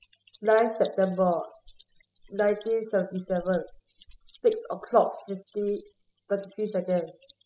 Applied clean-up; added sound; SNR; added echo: classical method spectral subtraction.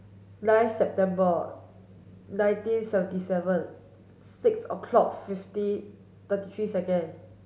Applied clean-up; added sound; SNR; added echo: none; none; none; none.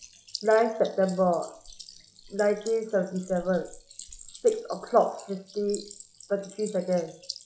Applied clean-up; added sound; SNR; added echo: classical method log-MMSE.